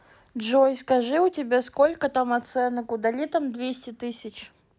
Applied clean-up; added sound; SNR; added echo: none; none; none; none.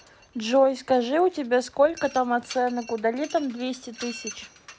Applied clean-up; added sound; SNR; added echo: none; Mechanisms; 20 dB; none.